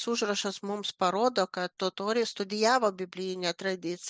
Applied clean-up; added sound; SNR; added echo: none; none; none; none.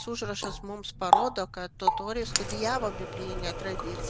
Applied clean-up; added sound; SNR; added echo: none; Water tap, faucet; -3 dB; none.